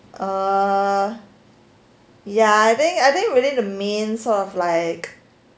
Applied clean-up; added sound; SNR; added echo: none; none; none; none.